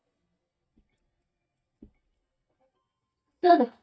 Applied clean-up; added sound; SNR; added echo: neural mask model DeepFilterNet 3.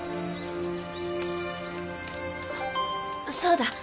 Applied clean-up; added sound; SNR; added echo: none; none; none; none.